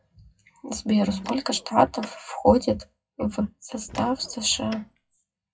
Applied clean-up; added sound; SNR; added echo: classical method WPE with log-MMSE.